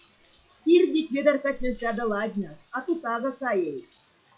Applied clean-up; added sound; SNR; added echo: classical method log-MMSE.